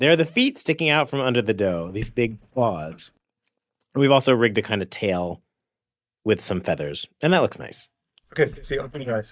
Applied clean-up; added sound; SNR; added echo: neural mask model DeepFilterNet 3.